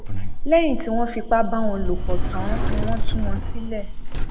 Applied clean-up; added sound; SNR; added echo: none; Sliding door; -5 dB; none.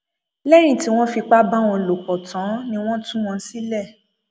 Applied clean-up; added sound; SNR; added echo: none; none; none; none.